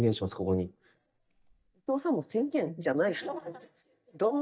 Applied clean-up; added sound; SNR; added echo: neural mask model DeepFilterNet 3.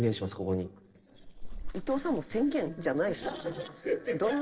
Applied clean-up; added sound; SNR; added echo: neural separator model SepFormer DNS4.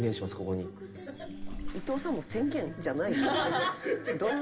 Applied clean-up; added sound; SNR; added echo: none; Bathtub (filling or washing) / Water / Splash, splatter; 9 dB; reverberation time 2.4 s.